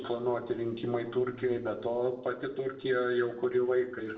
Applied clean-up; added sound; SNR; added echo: neural separator model SepFormer DNS4.